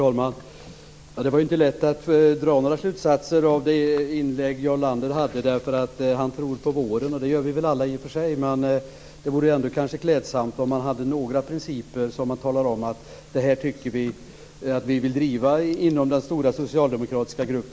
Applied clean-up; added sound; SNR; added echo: none; none; none; none.